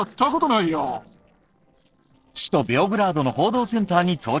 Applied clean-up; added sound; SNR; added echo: neural separator model SepFormer DNS4.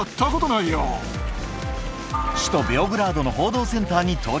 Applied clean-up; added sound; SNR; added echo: none; Fill (with liquid) / Bathtub (filling or washing) / Water tap, faucet; 19 dB; none.